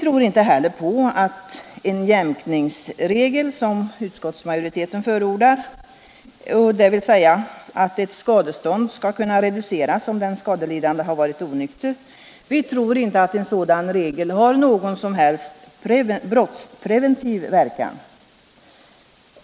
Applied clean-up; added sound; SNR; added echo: neural mask model Resemble Enhance denoiser.